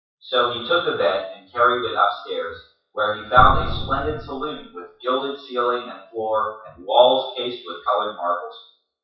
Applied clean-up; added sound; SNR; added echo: classical method WPE with log-MMSE.